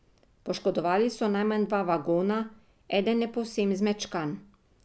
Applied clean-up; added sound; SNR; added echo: none; none; none; none.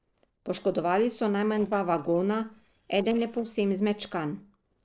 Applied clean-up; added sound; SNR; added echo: neural separator model SepFormer DNS4.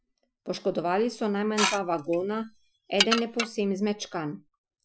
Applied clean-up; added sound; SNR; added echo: classical method Wiener filter.